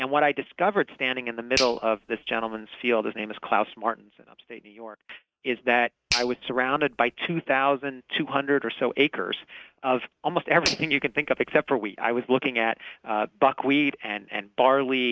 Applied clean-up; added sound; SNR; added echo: neural mask model RNNoise.